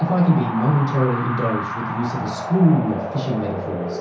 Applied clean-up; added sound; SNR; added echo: none; Wind; 8 dB; reverberation time 0.6 s.